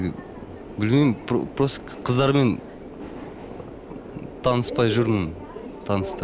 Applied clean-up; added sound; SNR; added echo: none; Subway, metro, underground; 12 dB; none.